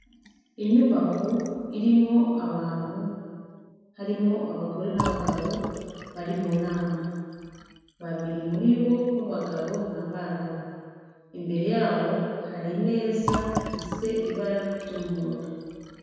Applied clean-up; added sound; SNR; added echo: none; Fill (with liquid); 11 dB; reverberation time 1.8 s.